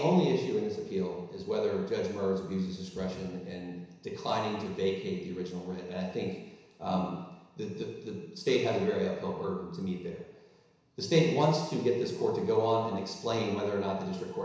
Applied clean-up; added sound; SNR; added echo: none; none; none; reverberation time 1.0 s.